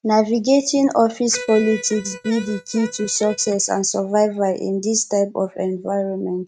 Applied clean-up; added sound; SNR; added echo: neural mask model RNNoise.